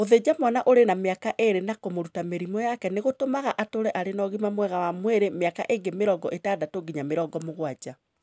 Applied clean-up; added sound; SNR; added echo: none; none; none; none.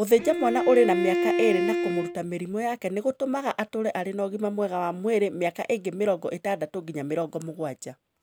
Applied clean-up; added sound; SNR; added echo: none; Bowed string instrument; 0 dB; none.